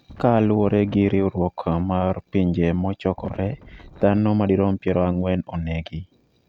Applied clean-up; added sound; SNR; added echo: none; Wind; 20 dB; none.